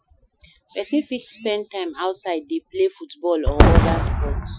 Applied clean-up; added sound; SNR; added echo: classical method Wiener filter.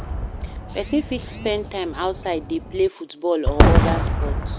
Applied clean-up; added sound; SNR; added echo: none; Fireworks; -3 dB; none.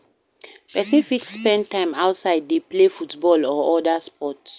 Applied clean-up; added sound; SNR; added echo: none; none; none; none.